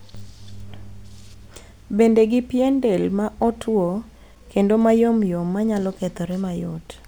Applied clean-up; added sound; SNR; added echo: none; none; none; none.